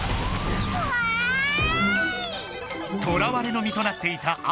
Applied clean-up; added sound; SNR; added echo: none; none; none; none.